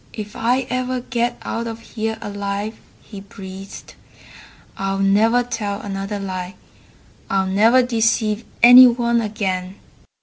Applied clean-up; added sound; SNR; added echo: none; none; none; none.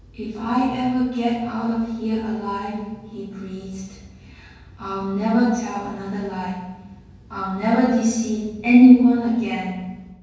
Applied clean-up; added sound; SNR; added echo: none; none; none; reverberation time 1.3 s.